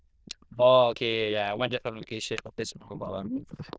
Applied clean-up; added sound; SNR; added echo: neural diffusion model UNIVERSE++.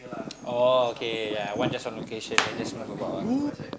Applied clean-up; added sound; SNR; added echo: none; Bird; 9 dB; none.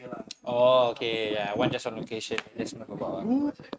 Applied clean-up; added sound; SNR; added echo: neural mask model RNNoise.